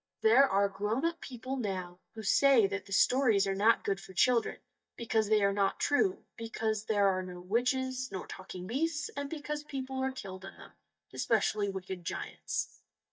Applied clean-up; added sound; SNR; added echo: neural mask model DeepFilterNet 3.